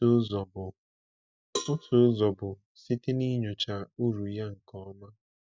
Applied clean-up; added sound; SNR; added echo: neural mask model DeepFilterNet 3.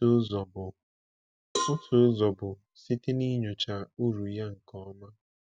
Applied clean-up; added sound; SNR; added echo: none; Cowbell; 9 dB; none.